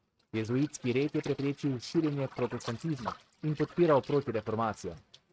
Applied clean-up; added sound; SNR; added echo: neural mask model RNNoise.